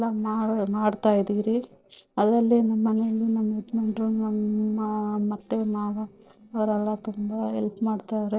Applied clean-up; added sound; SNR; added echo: neural separator model SepFormer DNS4.